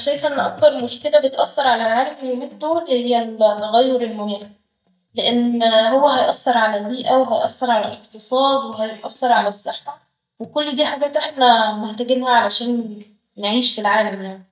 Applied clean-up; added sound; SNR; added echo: neural mask model DeepFilterNet 3.